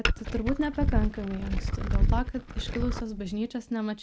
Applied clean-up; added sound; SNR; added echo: none; Glass; -4 dB; none.